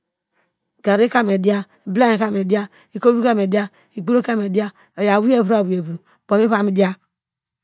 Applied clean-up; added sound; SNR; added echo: none; none; none; none.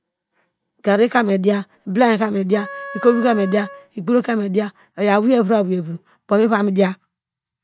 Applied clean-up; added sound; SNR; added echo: none; Wind instrument, woodwind instrument; 16 dB; none.